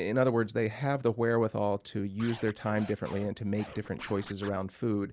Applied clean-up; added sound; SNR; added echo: none; Scratching (performance technique); 17 dB; none.